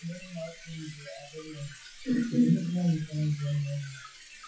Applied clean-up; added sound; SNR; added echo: classical method WPE with log-MMSE.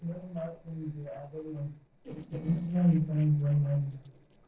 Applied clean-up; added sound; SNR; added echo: neural separator model SepFormer DNS4.